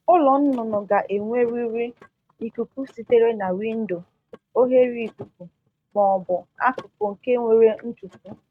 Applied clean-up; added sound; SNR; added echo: neural mask model RNNoise.